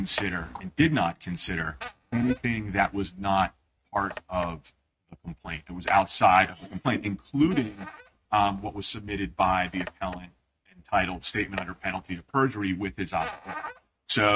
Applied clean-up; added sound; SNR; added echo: neural mask model RNNoise.